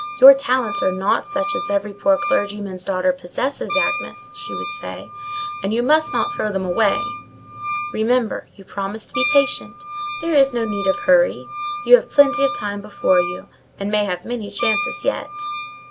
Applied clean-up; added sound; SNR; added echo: none; Wind instrument, woodwind instrument; 8 dB; none.